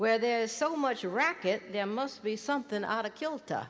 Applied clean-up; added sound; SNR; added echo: none; none; none; none.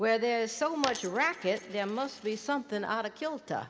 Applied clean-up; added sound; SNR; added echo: none; Coin (dropping); 12 dB; none.